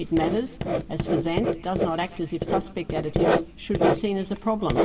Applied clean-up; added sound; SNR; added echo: none; Writing; -1 dB; reverberation time 2.4 s.